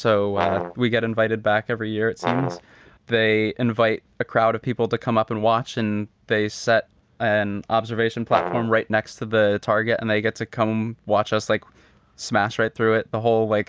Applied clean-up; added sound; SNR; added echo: none; Brass instrument; 7 dB; none.